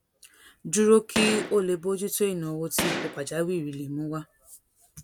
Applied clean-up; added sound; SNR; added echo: none; Gunshot, gunfire; 6 dB; none.